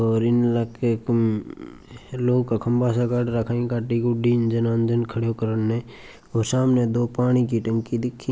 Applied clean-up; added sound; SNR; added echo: none; none; none; none.